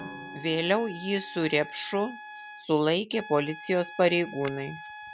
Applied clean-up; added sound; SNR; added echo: none; Trumpet + Drum; 14 dB; none.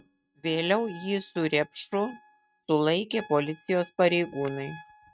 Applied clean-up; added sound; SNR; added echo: neural mask model RNNoise.